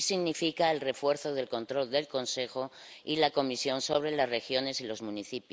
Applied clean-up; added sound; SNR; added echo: none; none; none; none.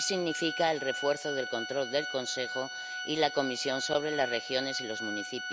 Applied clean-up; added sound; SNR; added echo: none; Organ; 6 dB; none.